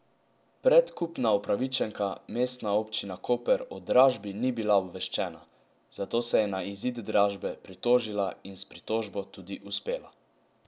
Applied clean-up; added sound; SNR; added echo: none; none; none; none.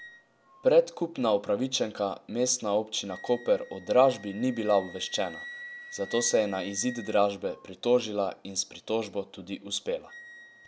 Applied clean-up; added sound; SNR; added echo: none; Wind instrument, woodwind instrument; 20 dB; none.